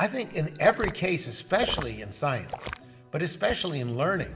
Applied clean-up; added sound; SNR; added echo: none; Liquid; 10 dB; reverberation time 1.0 s.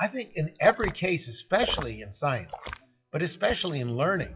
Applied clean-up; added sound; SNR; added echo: classical method WPE with log-MMSE.